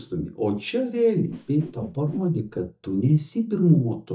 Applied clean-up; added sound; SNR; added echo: neural mask model DeepFilterNet 3.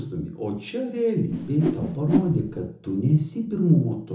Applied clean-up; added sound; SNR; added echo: none; Whoosh, swoosh, swish; 4 dB; reverberation time 0.6 s.